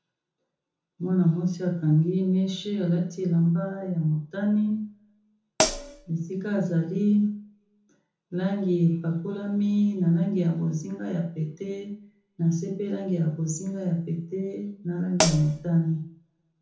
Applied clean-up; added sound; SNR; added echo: none; Hi-hat; 0 dB; reverberation time 0.6 s.